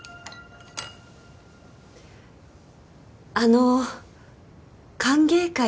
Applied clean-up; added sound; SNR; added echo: none; none; none; none.